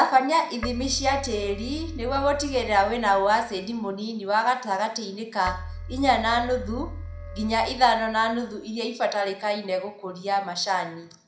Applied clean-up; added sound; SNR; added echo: none; Keyboard (musical); 12 dB; reverberation time 0.4 s.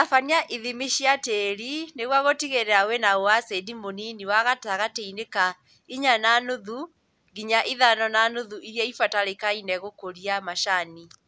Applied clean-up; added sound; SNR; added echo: none; none; none; none.